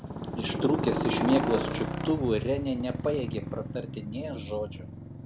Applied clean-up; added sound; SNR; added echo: none; Motorcycle; 2 dB; none.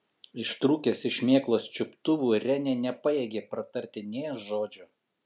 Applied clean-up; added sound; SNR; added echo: none; none; none; none.